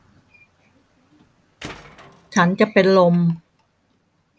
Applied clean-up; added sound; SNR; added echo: none; Tools; 18 dB; none.